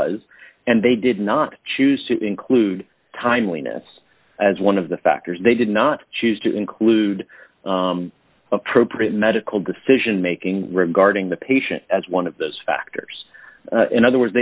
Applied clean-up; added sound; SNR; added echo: none; none; none; none.